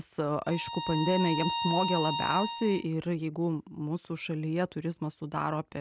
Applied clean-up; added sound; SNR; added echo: none; Bowed string instrument; 3 dB; none.